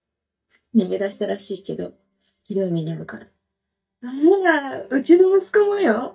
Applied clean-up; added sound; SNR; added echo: neural mask model DeepFilterNet 3.